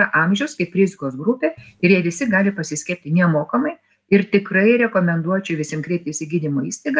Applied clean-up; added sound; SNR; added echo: none; none; none; none.